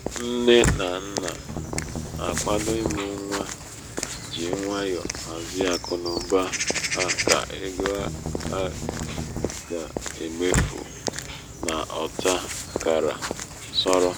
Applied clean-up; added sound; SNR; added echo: none; Walk, footsteps / Bird vocalization, bird call, bird song + Strum; 2 dB; none.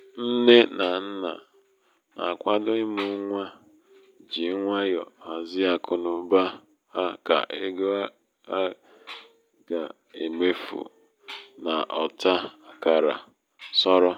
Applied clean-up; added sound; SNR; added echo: none; none; none; none.